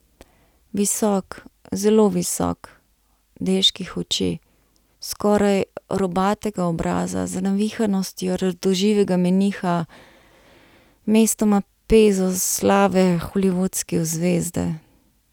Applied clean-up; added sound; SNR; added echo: none; none; none; none.